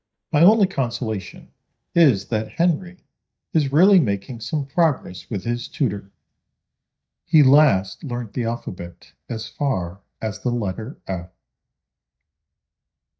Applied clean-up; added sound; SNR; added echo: neural mask model DeepFilterNet 3.